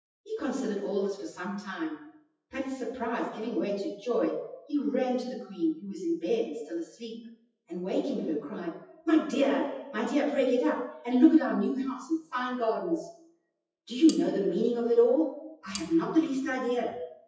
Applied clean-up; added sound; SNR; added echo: classical method WPE with log-MMSE.